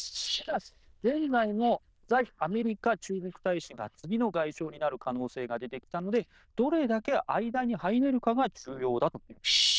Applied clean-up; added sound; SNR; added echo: neural diffusion model UNIVERSE++.